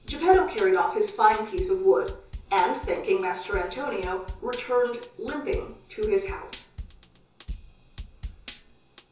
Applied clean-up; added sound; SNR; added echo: none; Drum kit; 14 dB; reverberation time 0.7 s.